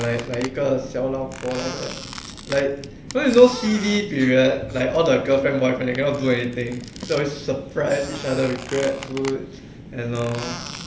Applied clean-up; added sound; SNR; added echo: none; Squeak; 16 dB; none.